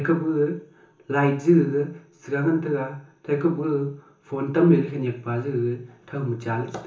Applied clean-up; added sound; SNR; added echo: none; none; none; reverberation time 0.7 s.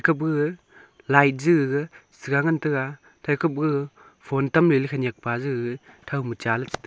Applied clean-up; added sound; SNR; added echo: none; none; none; none.